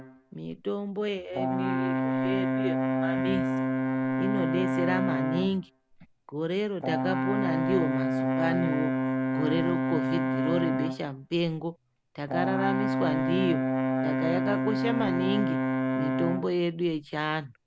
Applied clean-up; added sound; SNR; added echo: none; Brass instrument; -3 dB; none.